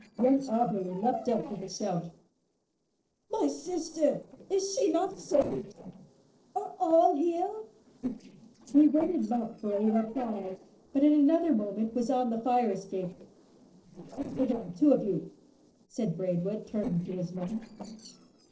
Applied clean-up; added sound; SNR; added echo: neural separator model SepFormer DNS4.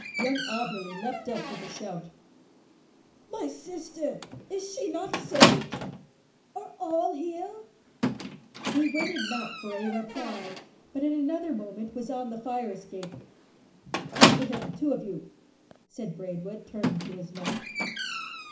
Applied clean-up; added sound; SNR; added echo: none; Squeak; -2 dB; reverberation time 0.5 s.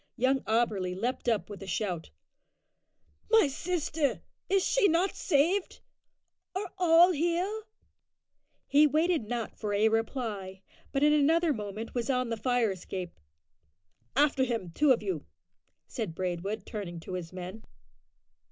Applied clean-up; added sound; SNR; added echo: none; none; none; none.